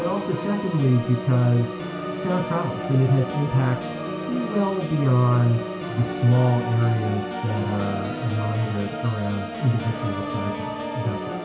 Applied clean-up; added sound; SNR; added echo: none; Organ; 7 dB; reverberation time 0.3 s.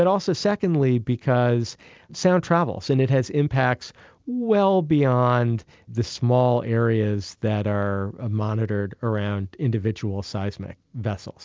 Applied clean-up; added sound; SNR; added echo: none; none; none; none.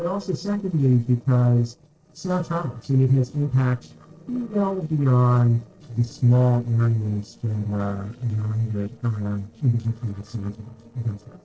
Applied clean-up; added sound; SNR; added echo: neural separator model SepFormer DNS4.